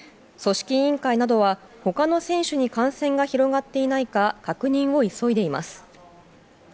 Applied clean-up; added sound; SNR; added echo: none; none; none; none.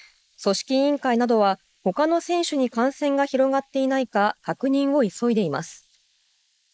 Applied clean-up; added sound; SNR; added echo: neural mask model Resemble Enhance denoiser.